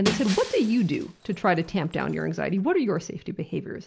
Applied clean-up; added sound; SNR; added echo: none; Shatter; 12 dB; none.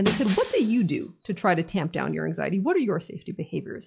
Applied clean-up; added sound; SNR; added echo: classical method log-MMSE.